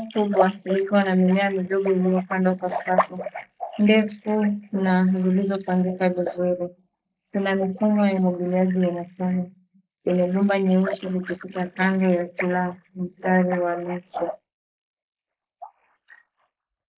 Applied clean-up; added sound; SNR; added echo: neural mask model Resemble Enhance denoiser.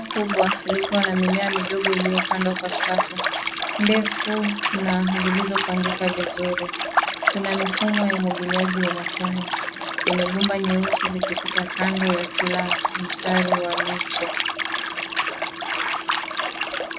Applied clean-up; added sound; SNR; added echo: none; Liquid; 0 dB; none.